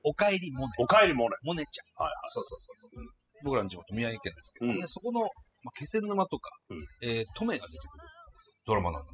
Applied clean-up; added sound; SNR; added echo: classical method spectral subtraction.